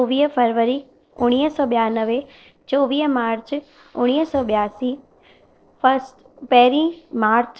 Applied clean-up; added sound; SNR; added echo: neural separator model SepFormer DNS4.